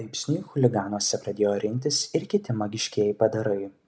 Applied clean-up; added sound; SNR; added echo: none; none; none; none.